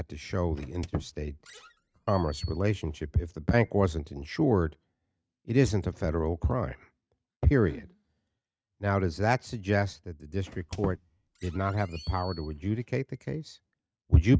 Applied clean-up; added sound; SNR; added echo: neural mask model RNNoise.